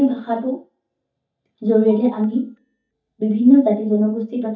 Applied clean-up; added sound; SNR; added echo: neural mask model DeepFilterNet 3.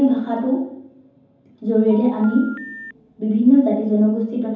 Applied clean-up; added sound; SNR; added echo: none; Telephone; 18 dB; reverberation time 0.9 s.